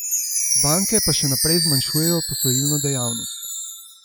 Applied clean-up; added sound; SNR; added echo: classical method spectral subtraction.